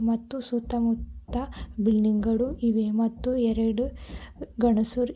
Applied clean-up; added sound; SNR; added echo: none; none; none; none.